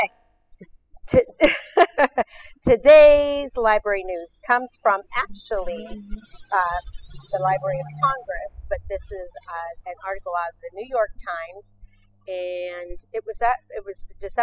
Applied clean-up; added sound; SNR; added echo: classical method spectral subtraction.